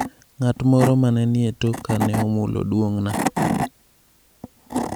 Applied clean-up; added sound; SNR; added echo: none; Wood / Tools; 6 dB; none.